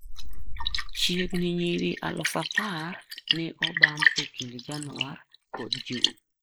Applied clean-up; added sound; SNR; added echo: neural mask model Resemble Enhance denoiser.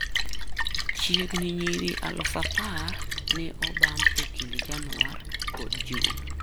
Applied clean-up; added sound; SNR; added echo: none; Splash, splatter; -4 dB; none.